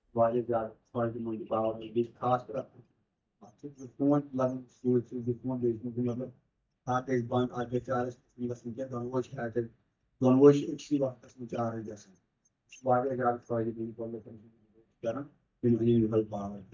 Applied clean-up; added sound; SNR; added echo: neural mask model DeepFilterNet 3.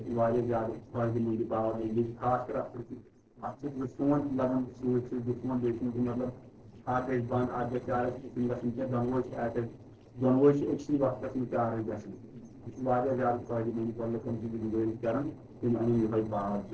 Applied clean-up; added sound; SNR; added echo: neural separator model SepFormer DNS4.